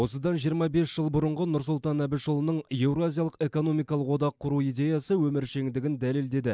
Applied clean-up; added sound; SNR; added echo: none; none; none; none.